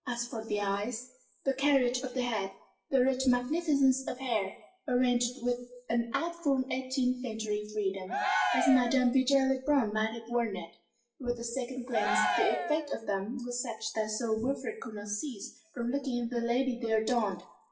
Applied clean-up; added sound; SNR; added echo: classical method WPE with log-MMSE.